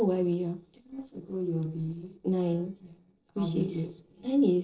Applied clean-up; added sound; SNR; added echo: neural separator model SepFormer DNS4.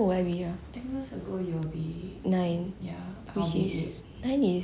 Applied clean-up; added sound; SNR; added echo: none; none; none; none.